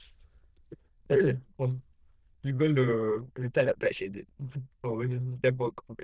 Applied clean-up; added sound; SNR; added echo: neural diffusion model UNIVERSE++.